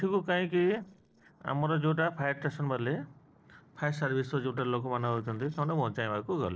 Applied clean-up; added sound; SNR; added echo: neural separator model SepFormer DNS4.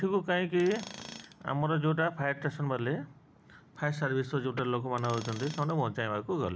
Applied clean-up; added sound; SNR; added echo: none; Tools; 17 dB; none.